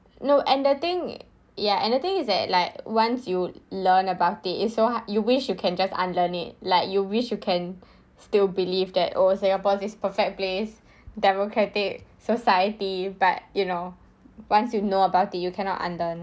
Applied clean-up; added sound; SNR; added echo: none; none; none; none.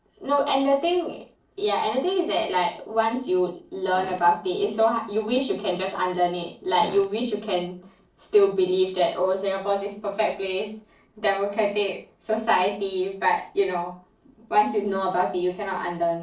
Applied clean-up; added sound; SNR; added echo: neural separator model SepFormer DNS4.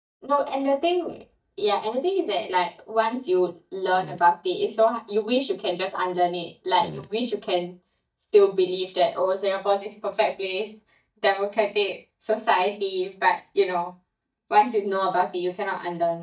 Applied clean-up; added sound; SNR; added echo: neural mask model DeepFilterNet 3.